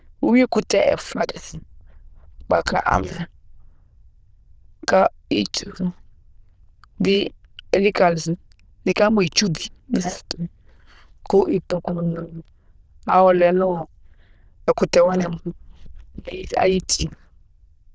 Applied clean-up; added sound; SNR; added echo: neural diffusion model UNIVERSE++.